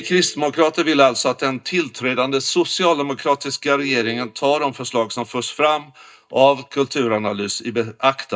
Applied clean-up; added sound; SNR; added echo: neural mask model DeepFilterNet 3.